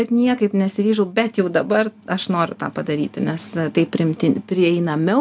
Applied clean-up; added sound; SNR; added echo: none; none; none; none.